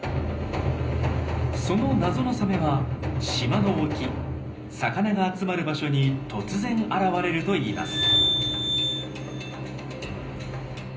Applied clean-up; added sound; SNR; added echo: none; Glass; 1 dB; reverberation time 0.5 s.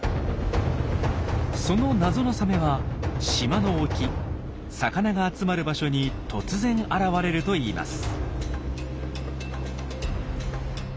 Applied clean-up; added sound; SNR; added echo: none; none; none; none.